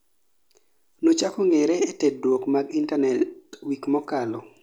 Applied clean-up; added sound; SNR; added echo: none; none; none; none.